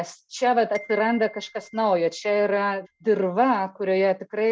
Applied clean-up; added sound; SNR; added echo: neural mask model RNNoise.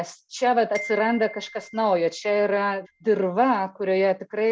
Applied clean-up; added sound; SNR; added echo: none; Glockenspiel; 17 dB; none.